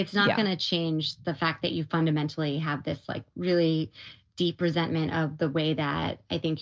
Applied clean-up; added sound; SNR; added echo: none; none; none; none.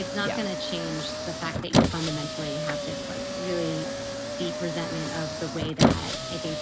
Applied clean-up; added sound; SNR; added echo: none; Squeak; -4 dB; none.